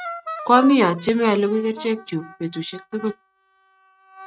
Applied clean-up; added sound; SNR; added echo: neural mask model RNNoise.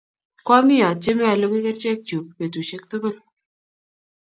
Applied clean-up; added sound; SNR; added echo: none; none; none; none.